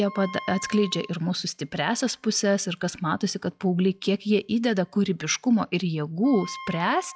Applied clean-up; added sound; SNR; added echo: classical method log-MMSE.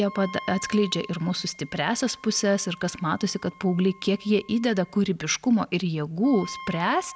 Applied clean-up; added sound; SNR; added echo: none; Wind instrument, woodwind instrument; 19 dB; none.